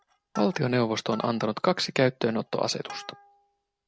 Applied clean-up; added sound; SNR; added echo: none; Plucked string instrument; 20 dB; none.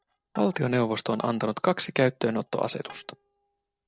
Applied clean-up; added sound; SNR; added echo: neural separator model SepFormer DNS4.